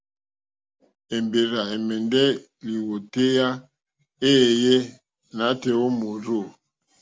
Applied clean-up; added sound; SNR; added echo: none; none; none; none.